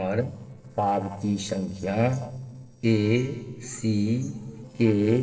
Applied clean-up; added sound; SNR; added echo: neural separator model SepFormer DNS4.